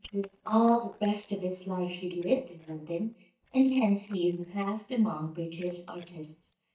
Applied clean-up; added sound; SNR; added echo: neural mask model DeepFilterNet 3.